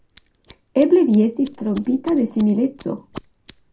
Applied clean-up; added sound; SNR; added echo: none; Scissors; 19 dB; reverberation time 0.2 s.